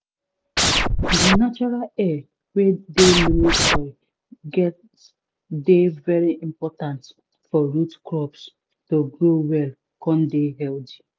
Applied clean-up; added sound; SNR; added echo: none; Scratching (performance technique); -4 dB; none.